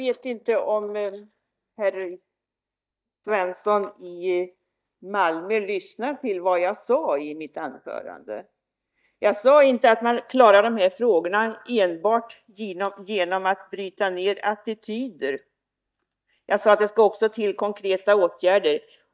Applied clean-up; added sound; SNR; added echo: neural mask model DeepFilterNet 3.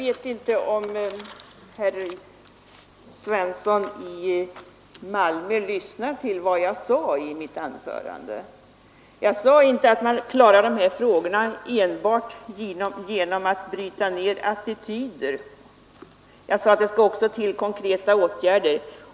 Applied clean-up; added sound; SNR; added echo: none; none; none; none.